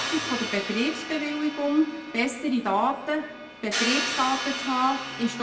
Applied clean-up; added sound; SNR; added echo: none; Crash cymbal; 6 dB; reverberation time 0.7 s.